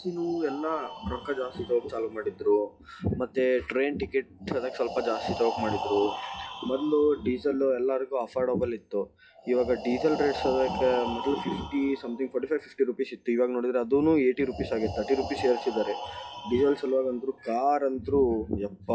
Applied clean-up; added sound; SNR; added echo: classical method WPE with log-MMSE.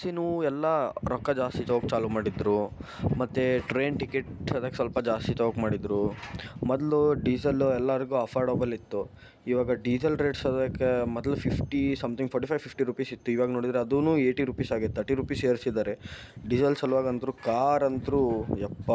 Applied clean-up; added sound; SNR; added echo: none; none; none; none.